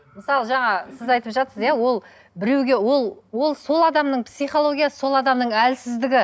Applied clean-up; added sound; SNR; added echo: none; none; none; none.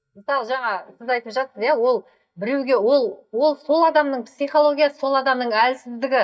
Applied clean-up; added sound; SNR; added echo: neural mask model DeepFilterNet 3.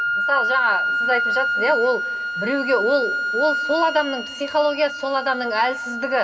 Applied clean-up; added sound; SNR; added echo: none; Wind instrument, woodwind instrument; 2 dB; reverberation time 2.8 s.